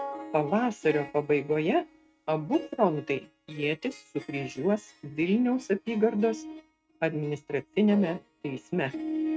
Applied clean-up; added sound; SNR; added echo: neural mask model RNNoise.